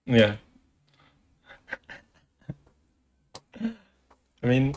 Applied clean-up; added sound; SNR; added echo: neural mask model RNNoise.